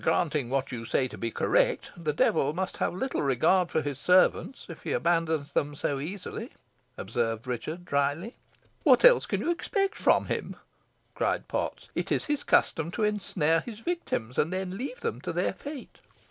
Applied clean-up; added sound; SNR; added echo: none; none; none; none.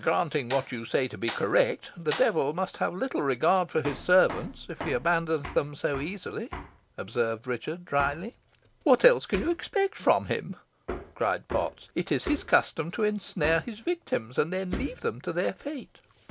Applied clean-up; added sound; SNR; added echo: none; Hammer; 14 dB; none.